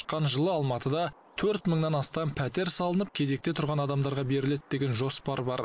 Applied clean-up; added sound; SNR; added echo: none; none; none; none.